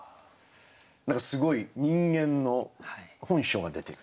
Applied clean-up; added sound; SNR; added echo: none; none; none; none.